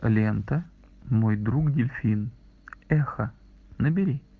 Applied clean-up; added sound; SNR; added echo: none; none; none; none.